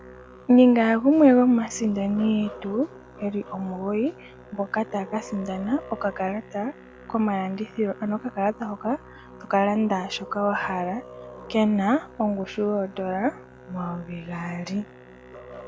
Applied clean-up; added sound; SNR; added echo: none; Musical instrument; 19 dB; none.